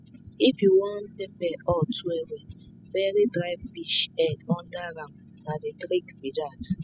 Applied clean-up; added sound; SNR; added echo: classical method spectral subtraction.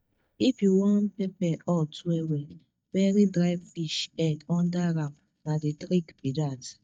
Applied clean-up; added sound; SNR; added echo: neural mask model DeepFilterNet 3.